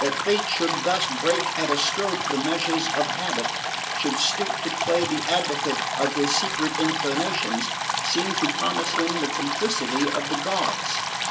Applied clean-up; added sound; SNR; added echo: none; Stream; 0 dB; reverberation time 0.2 s.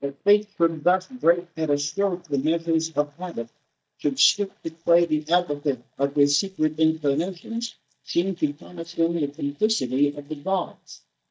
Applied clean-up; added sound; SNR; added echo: neural mask model DeepFilterNet 3.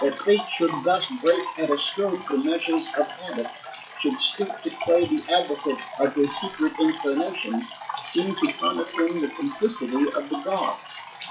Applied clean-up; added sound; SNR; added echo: classical method WPE with log-MMSE.